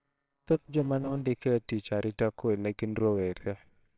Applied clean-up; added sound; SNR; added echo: neural separator model SepFormer WHAMR!.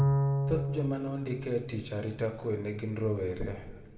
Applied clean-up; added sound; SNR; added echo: none; Bowed string instrument; 0 dB; reverberation time 1.7 s.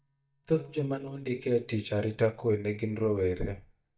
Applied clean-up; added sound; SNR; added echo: neural mask model DeepFilterNet 3.